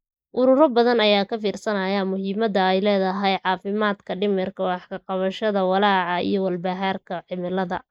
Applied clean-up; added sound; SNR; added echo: neural mask model Resemble Enhance denoiser.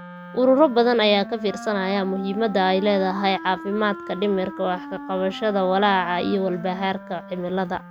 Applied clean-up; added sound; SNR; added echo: none; Wind instrument, woodwind instrument; 14 dB; none.